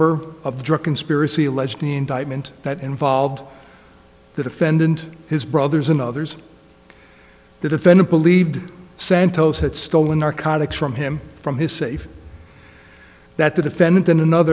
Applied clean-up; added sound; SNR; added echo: none; none; none; none.